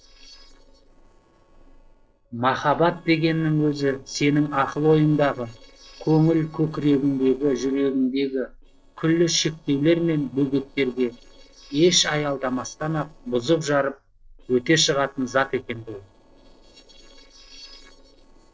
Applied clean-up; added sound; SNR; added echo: neural separator model SepFormer DNS4.